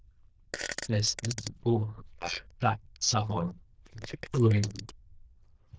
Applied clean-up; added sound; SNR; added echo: neural diffusion model UNIVERSE++.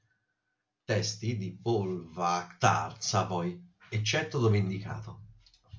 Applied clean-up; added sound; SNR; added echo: none; none; none; none.